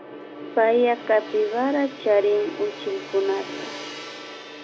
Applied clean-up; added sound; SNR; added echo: none; Gong; 13 dB; none.